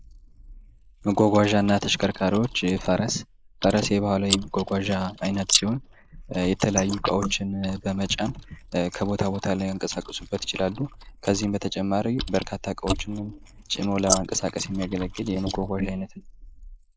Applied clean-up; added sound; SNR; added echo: neural mask model Resemble Enhance denoiser.